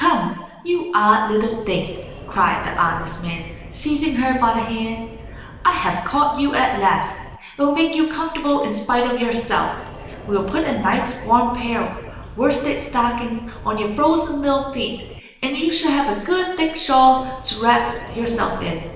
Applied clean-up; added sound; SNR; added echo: none; Sliding door; 17 dB; reverberation time 1.1 s.